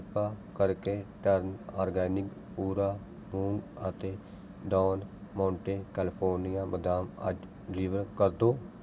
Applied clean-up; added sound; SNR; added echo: none; none; none; none.